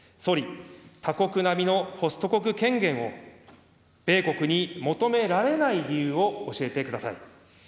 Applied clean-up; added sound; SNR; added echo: none; none; none; none.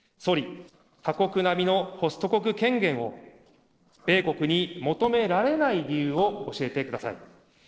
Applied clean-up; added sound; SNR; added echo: neural separator model SepFormer DNS4.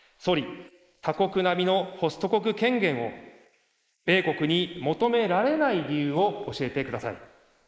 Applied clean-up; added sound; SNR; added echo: neural mask model Resemble Enhance denoiser.